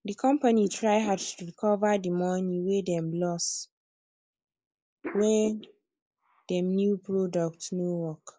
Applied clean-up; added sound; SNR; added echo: neural mask model Resemble Enhance denoiser.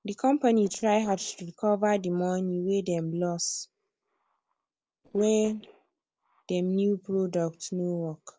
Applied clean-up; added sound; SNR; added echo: neural separator model SepFormer DNS4.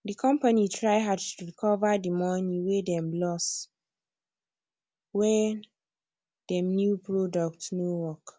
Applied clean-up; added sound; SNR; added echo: none; none; none; none.